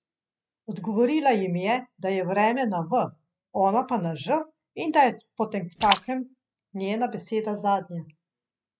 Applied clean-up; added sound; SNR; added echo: neural mask model RNNoise.